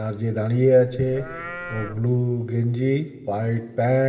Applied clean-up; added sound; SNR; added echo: none; Livestock, farm animals, working animals; 14 dB; reverberation time 2.6 s.